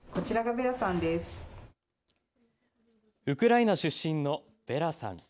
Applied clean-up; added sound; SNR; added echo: none; none; none; none.